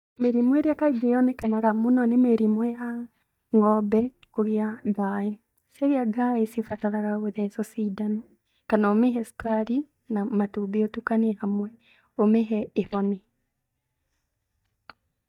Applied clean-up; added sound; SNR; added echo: neural mask model DeepFilterNet 3.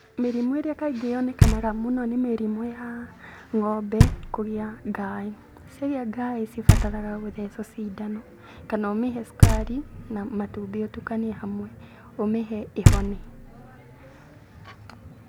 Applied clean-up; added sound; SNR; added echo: none; Knock; -3 dB; none.